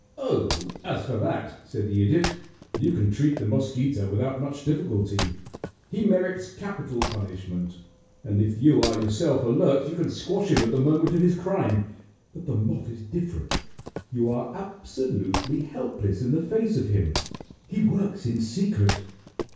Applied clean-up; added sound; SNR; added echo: none; Wood; 12 dB; reverberation time 0.6 s.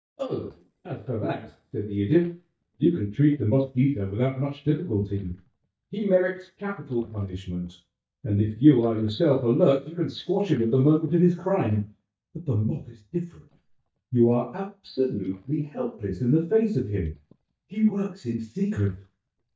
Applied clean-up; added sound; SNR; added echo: neural mask model DeepFilterNet 3.